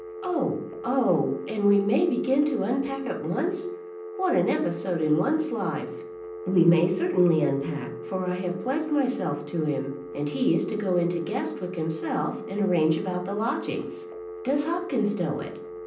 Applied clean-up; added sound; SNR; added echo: none; Telephone; 12 dB; reverberation time 0.6 s.